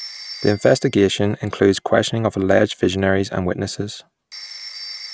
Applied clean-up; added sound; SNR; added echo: none; Telephone; 19 dB; none.